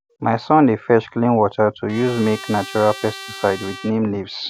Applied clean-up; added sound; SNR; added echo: none; Trumpet; 16 dB; none.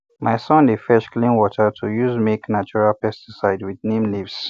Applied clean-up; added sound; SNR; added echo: none; none; none; none.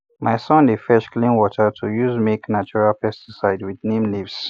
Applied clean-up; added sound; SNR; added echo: neural mask model Resemble Enhance denoiser.